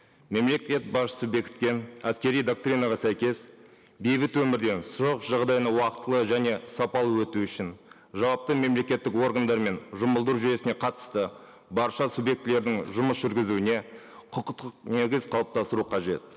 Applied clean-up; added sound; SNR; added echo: none; none; none; none.